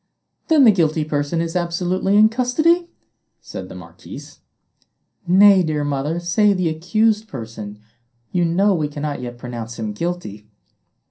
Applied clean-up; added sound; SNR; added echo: none; none; none; reverberation time 0.3 s.